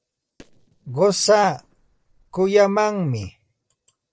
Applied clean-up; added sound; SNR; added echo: neural separator model SepFormer DNS4.